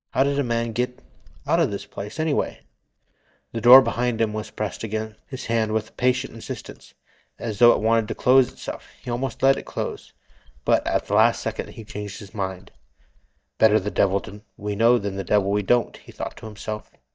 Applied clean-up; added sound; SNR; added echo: neural mask model DeepFilterNet 3.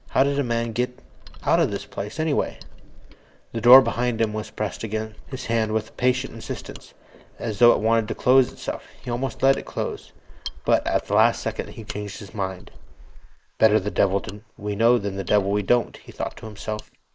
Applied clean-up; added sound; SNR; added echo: neural mask model Resemble Enhance denoiser.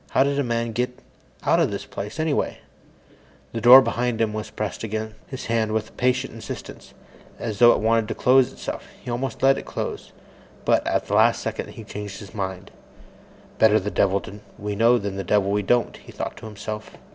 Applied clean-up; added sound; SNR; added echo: none; none; none; none.